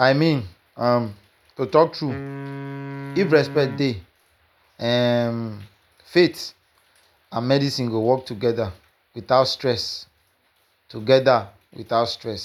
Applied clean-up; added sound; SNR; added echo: none; Wind instrument, woodwind instrument; 12 dB; none.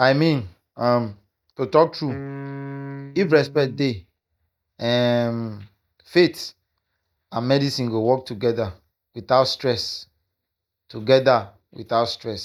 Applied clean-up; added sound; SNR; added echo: neural mask model DeepFilterNet 3.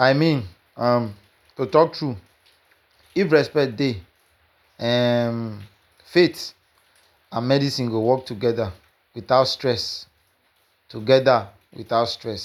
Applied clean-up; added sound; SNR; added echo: none; none; none; none.